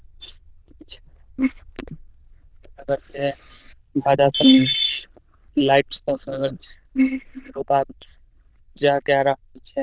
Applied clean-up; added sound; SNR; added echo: neural diffusion model UNIVERSE++.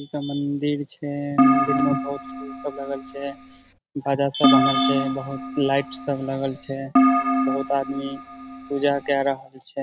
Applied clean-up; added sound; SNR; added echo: none; Keyboard (musical); -3 dB; none.